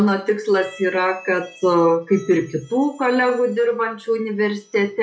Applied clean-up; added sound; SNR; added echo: classical method log-MMSE.